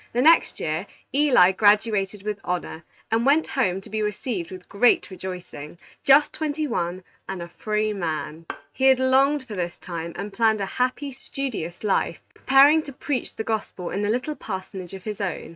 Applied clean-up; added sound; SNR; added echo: neural mask model RNNoise.